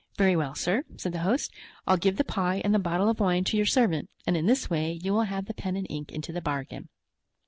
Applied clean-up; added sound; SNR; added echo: none; none; none; none.